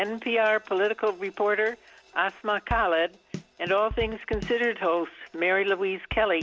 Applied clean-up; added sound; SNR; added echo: none; none; none; none.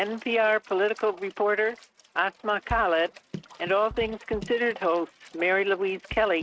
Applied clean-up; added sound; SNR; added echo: neural mask model RNNoise.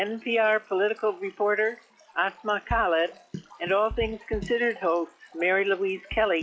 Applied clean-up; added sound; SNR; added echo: classical method log-MMSE.